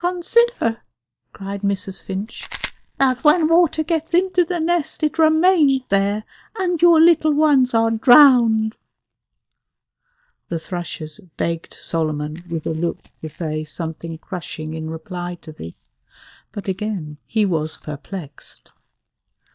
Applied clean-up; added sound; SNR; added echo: neural mask model DeepFilterNet 3.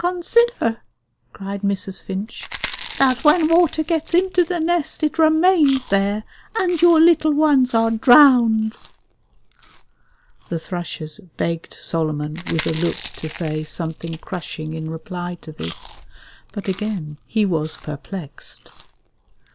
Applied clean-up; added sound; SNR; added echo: none; Chewing, mastication; 16 dB; none.